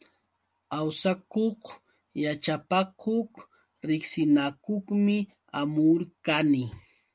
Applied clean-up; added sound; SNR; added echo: none; none; none; none.